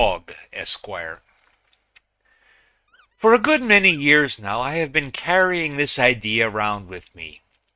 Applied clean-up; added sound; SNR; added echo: neural mask model RNNoise.